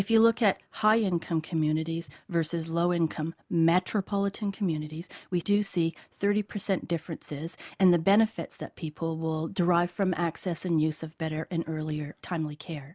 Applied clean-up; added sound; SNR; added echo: none; none; none; none.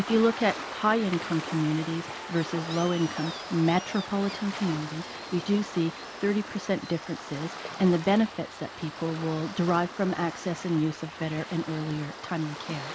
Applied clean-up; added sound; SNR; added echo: none; Waves, surf; 11 dB; none.